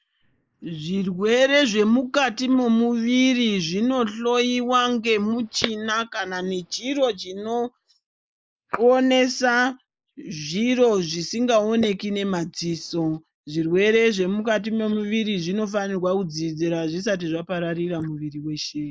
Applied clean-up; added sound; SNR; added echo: neural mask model Resemble Enhance denoiser.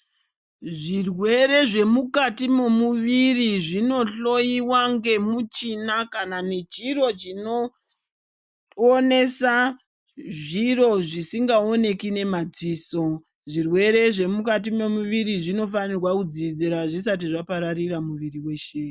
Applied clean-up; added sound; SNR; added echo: none; none; none; none.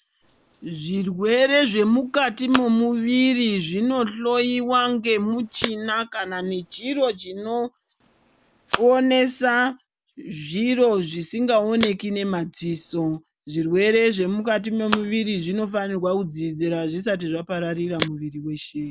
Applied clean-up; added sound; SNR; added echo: none; Telephone; 15 dB; none.